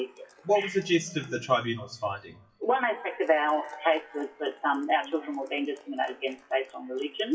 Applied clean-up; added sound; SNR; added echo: classical method WPE with log-MMSE.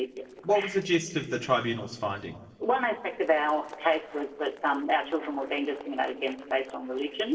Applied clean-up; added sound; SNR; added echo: neural separator model SepFormer DNS4.